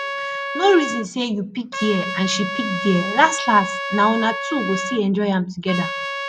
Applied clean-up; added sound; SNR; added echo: none; Trumpet; 6 dB; none.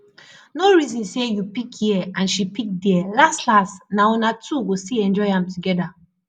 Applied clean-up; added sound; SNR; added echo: none; none; none; none.